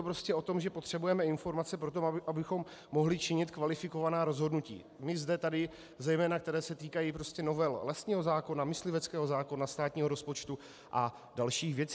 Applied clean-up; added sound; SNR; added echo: none; none; none; none.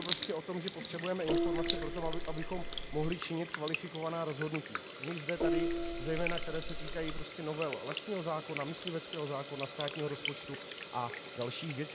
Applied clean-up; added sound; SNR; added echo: none; Sink (filling or washing) / Water tap, faucet + Gong; -3 dB; none.